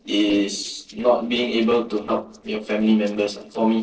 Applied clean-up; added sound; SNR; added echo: neural separator model SepFormer DNS4.